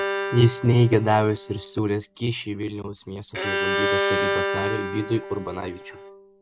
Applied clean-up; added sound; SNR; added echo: none; Bowed string instrument; 4 dB; none.